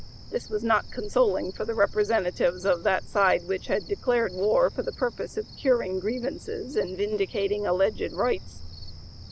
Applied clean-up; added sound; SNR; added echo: none; Cricket; 15 dB; none.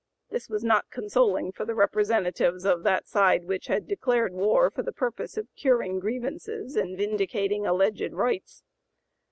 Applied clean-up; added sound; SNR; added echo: none; none; none; none.